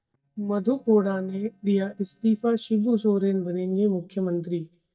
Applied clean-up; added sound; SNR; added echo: neural mask model DeepFilterNet 3.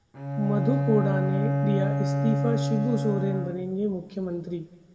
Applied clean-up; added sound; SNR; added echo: none; Bowed string instrument; -1 dB; reverberation time 1.2 s.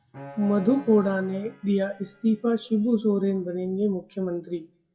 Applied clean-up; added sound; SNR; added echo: classical method WPE with log-MMSE.